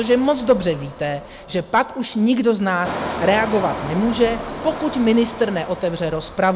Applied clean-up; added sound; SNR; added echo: none; Engine; 11 dB; none.